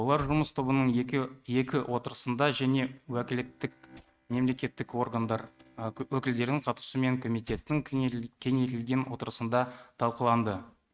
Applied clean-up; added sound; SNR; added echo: neural mask model RNNoise.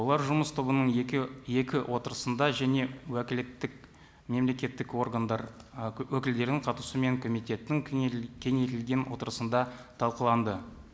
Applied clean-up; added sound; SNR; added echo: none; none; none; none.